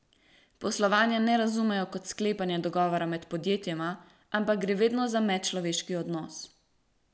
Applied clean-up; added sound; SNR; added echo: none; none; none; none.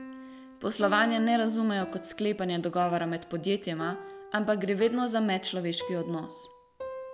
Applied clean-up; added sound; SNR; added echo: none; Piano; 14 dB; none.